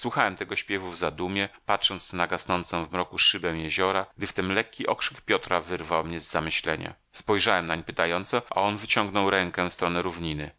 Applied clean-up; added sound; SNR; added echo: none; none; none; none.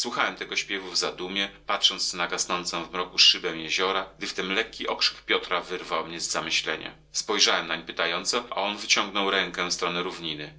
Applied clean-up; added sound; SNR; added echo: none; none; none; reverberation time 0.2 s.